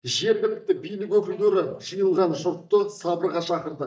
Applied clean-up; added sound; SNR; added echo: neural mask model DeepFilterNet 3.